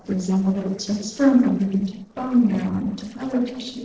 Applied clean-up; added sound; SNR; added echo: neural separator model SepFormer DNS4.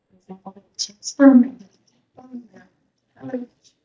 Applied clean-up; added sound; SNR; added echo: neural mask model DeepFilterNet 3.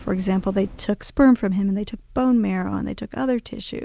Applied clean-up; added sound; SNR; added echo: none; none; none; none.